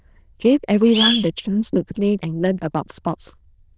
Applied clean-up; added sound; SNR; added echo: neural diffusion model UNIVERSE++.